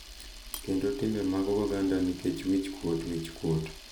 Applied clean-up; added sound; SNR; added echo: none; Camera; 15 dB; none.